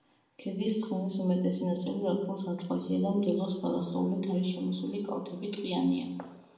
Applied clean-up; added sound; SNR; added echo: none; none; none; reverberation time 0.8 s.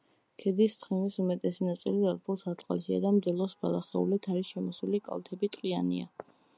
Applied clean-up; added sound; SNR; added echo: none; none; none; none.